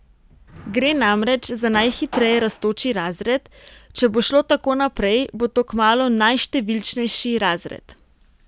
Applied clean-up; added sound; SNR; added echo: none; Drawer open or close; 15 dB; none.